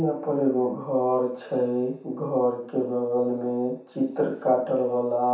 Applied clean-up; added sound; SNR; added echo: none; none; none; reverberation time 0.7 s.